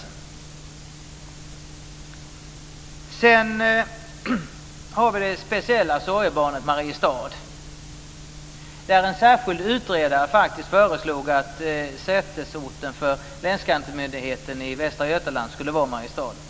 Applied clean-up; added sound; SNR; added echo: none; none; none; none.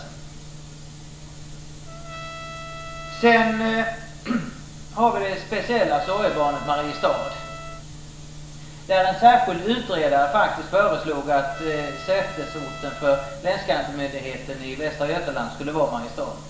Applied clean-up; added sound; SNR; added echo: none; Trumpet; 16 dB; reverberation time 0.7 s.